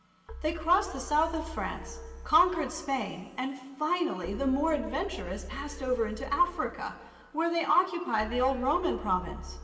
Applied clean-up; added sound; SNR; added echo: none; Keyboard (musical); 13 dB; reverberation time 2.1 s.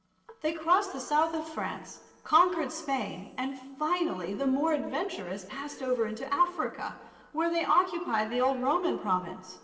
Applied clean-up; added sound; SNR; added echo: neural separator model SepFormer DNS4.